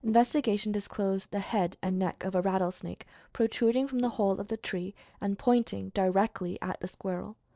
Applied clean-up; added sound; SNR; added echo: neural separator model SepFormer DNS4.